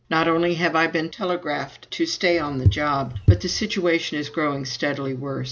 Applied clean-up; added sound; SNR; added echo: none; Walk, footsteps / Bird vocalization, bird call, bird song; 1 dB; none.